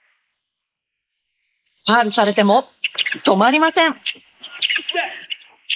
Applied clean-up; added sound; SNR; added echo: neural mask model Resemble Enhance denoiser.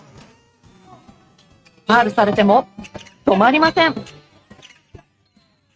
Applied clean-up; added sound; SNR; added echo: neural mask model RNNoise.